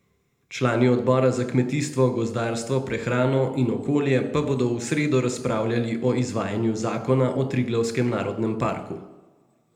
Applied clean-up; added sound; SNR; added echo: none; none; none; reverberation time 0.7 s.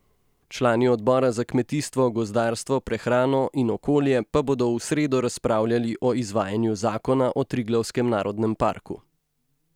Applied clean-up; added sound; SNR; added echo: none; none; none; none.